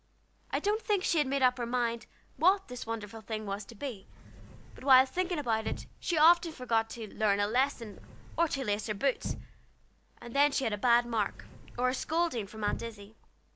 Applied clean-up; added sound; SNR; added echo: none; Sliding door / Slam / Wood; 13 dB; none.